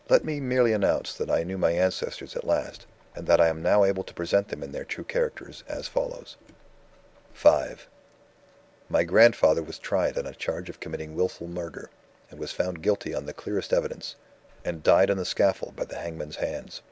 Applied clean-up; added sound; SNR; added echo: none; none; none; none.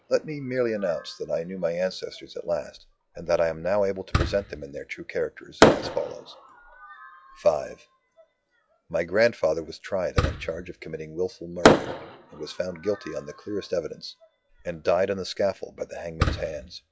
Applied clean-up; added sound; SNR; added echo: classical method log-MMSE.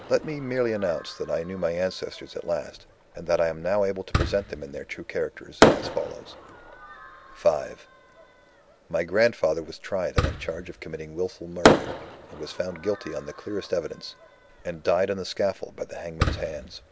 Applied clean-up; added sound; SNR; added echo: none; Fireworks; 1 dB; none.